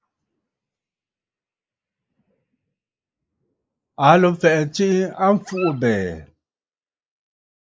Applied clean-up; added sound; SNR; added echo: neural mask model Resemble Enhance denoiser.